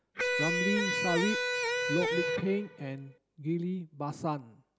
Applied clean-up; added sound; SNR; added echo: none; Electric guitar; -2 dB; none.